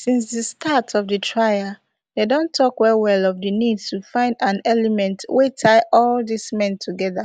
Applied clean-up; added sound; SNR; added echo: none; none; none; none.